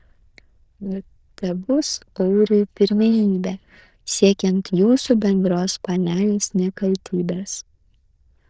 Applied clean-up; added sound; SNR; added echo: neural diffusion model UNIVERSE++.